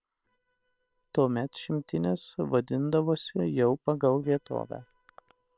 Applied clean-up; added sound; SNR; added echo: neural separator model SepFormer WHAM!.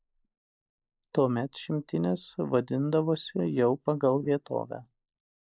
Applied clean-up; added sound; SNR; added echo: neural mask model Resemble Enhance denoiser.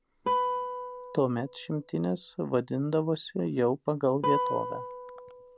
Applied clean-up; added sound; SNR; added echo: none; Guitar; 4 dB; none.